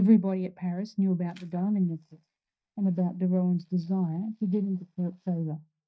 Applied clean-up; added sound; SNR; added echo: neural mask model DeepFilterNet 3.